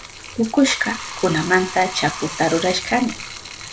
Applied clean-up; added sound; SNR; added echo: none; Bathtub (filling or washing); 11 dB; none.